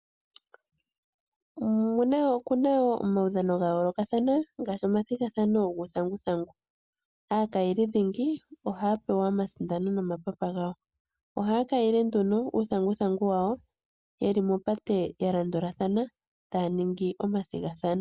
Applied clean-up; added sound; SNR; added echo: none; none; none; none.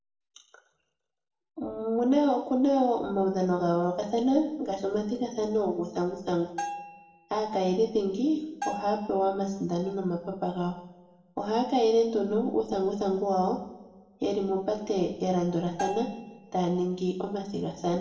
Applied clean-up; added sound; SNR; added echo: none; Bell; 13 dB; reverberation time 0.8 s.